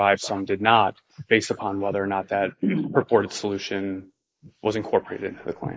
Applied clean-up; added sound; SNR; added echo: neural mask model Resemble Enhance denoiser.